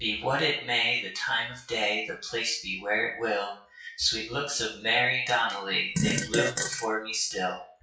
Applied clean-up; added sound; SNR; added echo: classical method WPE with log-MMSE.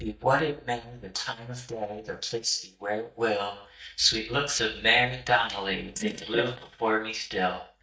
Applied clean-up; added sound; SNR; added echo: neural mask model DeepFilterNet 3.